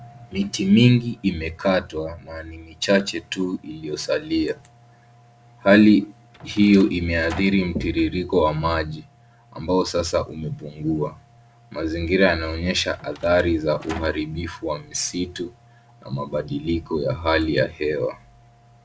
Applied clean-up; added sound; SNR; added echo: none; Door; 17 dB; none.